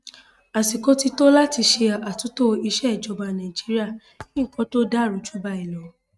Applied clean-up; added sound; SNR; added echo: neural mask model RNNoise.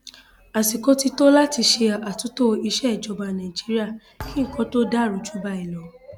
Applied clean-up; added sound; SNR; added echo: none; Thump, thud; 19 dB; none.